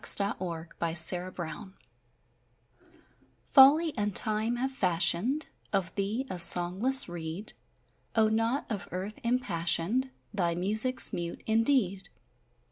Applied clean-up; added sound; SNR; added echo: none; none; none; none.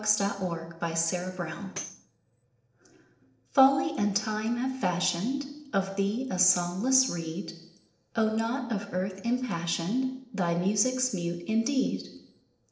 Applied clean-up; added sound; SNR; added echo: neural separator model SepFormer DNS4.